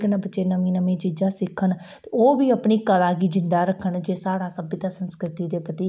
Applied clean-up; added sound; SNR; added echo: none; none; none; none.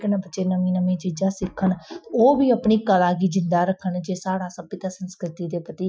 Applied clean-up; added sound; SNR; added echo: classical method Wiener filter.